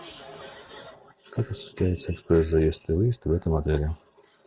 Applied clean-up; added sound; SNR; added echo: none; none; none; none.